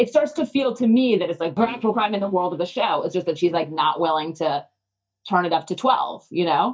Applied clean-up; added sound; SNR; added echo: neural mask model DeepFilterNet 3.